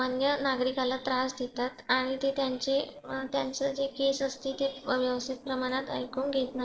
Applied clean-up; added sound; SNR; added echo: neural separator model SepFormer DNS4.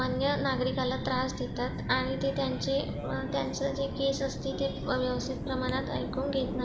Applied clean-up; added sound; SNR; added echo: none; Subway, metro, underground; 5 dB; none.